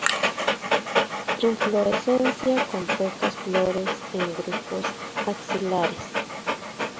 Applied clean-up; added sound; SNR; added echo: none; Dog; 0 dB; none.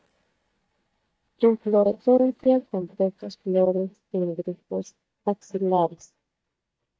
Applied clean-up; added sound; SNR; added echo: neural mask model DeepFilterNet 3.